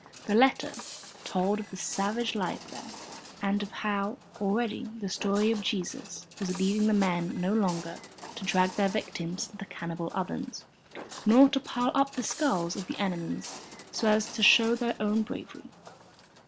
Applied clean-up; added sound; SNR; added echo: none; Walk, footsteps; 17 dB; none.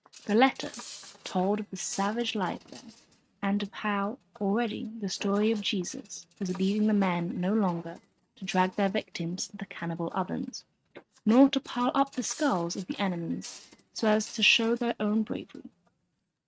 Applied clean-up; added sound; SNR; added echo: neural mask model RNNoise.